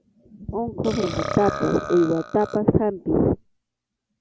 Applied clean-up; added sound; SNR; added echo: none; Burping, eructation; 10 dB; none.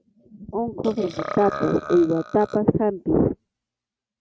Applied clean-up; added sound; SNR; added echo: neural mask model RNNoise.